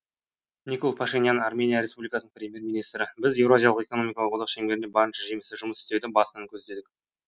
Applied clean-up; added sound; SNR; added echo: none; none; none; none.